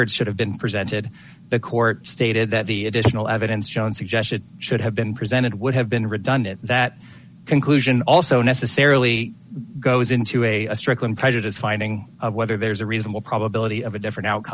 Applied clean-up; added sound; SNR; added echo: none; none; none; none.